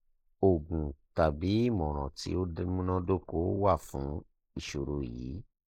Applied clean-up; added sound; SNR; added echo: neural mask model Resemble Enhance denoiser.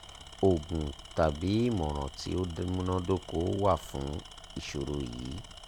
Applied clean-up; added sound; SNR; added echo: none; Tools; 16 dB; none.